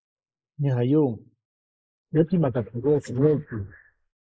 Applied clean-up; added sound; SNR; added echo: neural mask model Resemble Enhance denoiser.